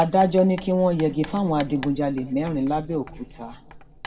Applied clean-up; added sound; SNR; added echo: none; Writing; 18 dB; reverberation time 1.2 s.